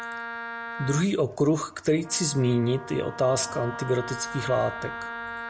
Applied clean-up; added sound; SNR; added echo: none; Wind instrument, woodwind instrument; 11 dB; none.